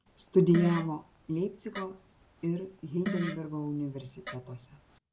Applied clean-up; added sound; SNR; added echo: none; Fart; 10 dB; none.